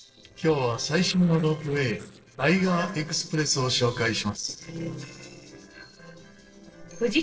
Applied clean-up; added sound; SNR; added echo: neural separator model SepFormer DNS4.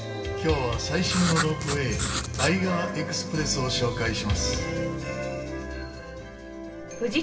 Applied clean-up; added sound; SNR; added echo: none; Writing; 3 dB; reverberation time 1.7 s.